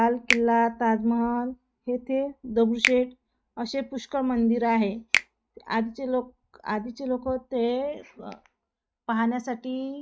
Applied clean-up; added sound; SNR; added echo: neural mask model RNNoise.